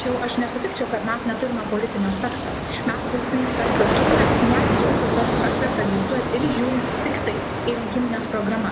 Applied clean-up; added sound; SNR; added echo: none; Ocean; -2 dB; none.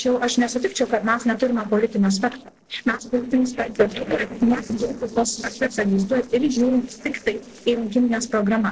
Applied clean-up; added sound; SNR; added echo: neural separator model SepFormer DNS4.